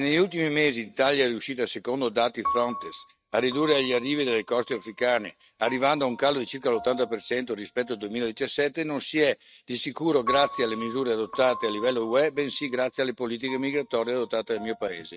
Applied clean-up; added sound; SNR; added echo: neural mask model RNNoise.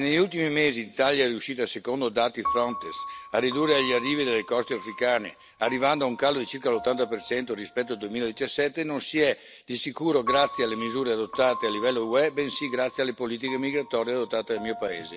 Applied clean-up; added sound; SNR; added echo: none; Piano; 12 dB; none.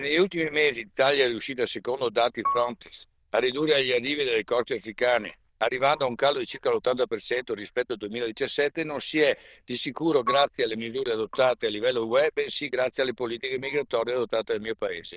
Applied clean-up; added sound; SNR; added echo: neural diffusion model UNIVERSE++.